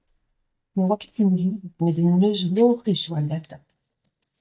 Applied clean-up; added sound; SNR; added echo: neural mask model DeepFilterNet 3.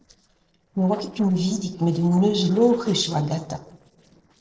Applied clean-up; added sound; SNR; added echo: neural separator model SepFormer DNS4.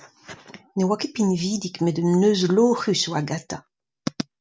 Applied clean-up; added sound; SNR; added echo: none; none; none; none.